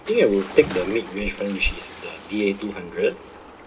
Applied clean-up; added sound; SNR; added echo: none; Rattle + Bathtub (filling or washing) / Splash, splatter; 12 dB; none.